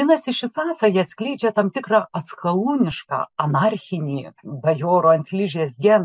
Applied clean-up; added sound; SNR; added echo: none; none; none; none.